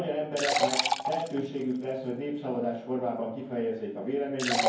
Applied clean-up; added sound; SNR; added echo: none; Liquid; 2 dB; reverberation time 0.9 s.